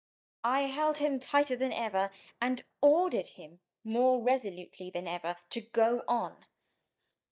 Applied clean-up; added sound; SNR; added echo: neural mask model DeepFilterNet 3.